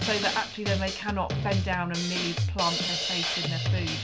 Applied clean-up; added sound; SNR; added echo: none; Drum kit; -2 dB; reverberation time 0.3 s.